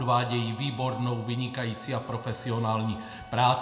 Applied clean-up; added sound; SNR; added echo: none; Wind instrument, woodwind instrument; 19 dB; reverberation time 0.7 s.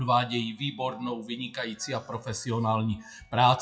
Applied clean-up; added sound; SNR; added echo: classical method WPE with log-MMSE.